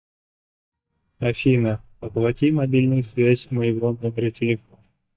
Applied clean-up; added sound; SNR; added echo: neural mask model DeepFilterNet 3.